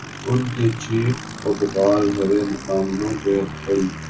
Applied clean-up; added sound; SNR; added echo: none; Aircraft; 12 dB; reverberation time 0.1 s.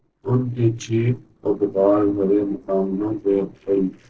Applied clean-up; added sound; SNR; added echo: neural separator model SepFormer DNS4.